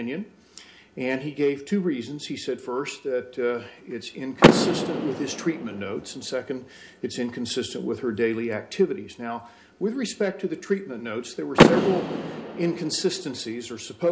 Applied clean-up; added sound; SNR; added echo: none; Door / Car; 0 dB; reverberation time 0.3 s.